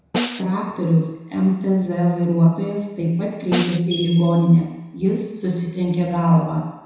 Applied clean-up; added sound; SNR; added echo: none; Snare drum; 8 dB; reverberation time 1.0 s.